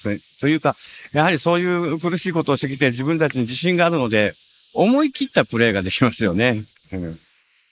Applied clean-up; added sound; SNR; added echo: neural mask model Resemble Enhance denoiser.